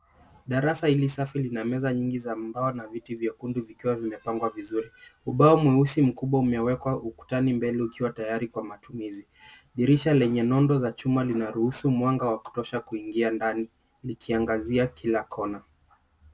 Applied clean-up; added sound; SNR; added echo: none; none; none; none.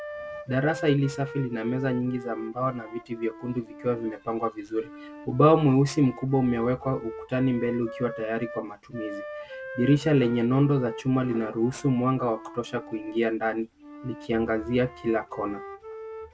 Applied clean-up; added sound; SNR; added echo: none; Wind instrument, woodwind instrument; 14 dB; none.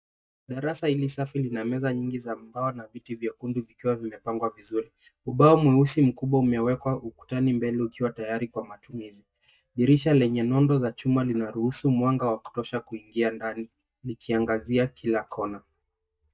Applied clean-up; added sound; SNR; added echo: neural mask model DeepFilterNet 3.